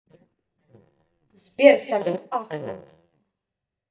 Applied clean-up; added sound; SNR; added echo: neural mask model DeepFilterNet 3.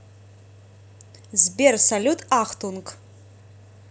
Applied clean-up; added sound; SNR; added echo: none; none; none; none.